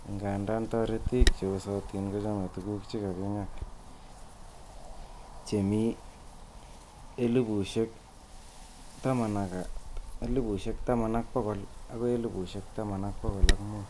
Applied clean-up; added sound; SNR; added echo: none; Wind; 2 dB; none.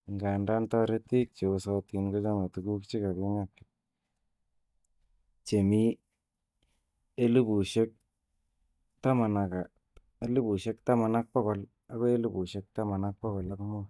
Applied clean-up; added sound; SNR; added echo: neural mask model DeepFilterNet 3.